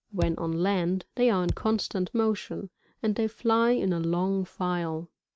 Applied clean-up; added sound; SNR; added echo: neural mask model RNNoise.